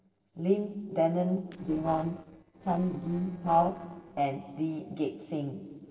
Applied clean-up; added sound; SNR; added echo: neural separator model SepFormer DNS4.